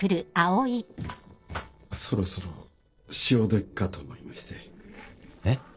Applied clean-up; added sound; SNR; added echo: neural separator model SepFormer DNS4.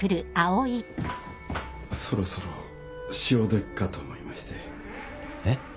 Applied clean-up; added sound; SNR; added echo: none; Motorcycle / Accelerating, revving, vroom; 15 dB; none.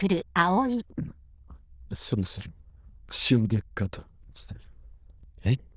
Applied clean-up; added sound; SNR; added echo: neural diffusion model UNIVERSE++.